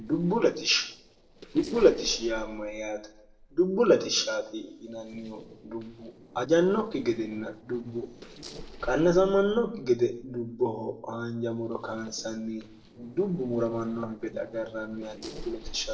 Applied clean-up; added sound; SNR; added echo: neural separator model SepFormer DNS4.